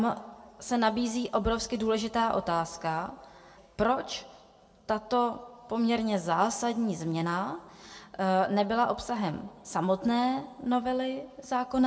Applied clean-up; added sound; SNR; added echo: none; none; none; reverberation time 2.1 s.